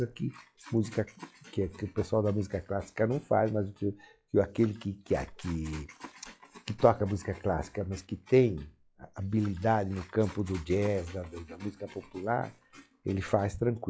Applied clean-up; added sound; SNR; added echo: classical method log-MMSE.